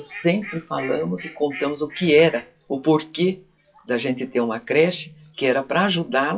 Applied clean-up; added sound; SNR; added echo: classical method WPE with log-MMSE.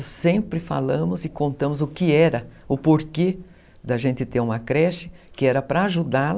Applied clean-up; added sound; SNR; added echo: none; none; none; none.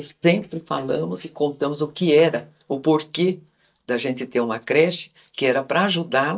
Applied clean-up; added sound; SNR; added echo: neural mask model DeepFilterNet 3.